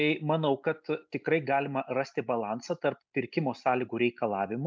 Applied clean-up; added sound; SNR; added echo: none; none; none; none.